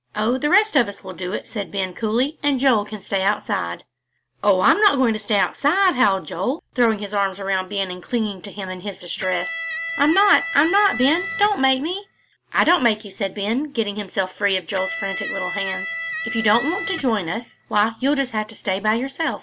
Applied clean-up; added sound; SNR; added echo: none; Electric guitar; 7 dB; none.